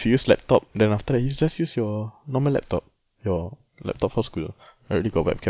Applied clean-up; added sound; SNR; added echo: none; none; none; none.